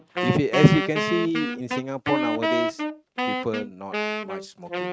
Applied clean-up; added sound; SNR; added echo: neural mask model RNNoise.